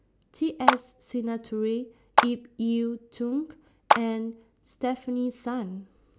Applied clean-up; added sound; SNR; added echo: none; Clapping; -2 dB; none.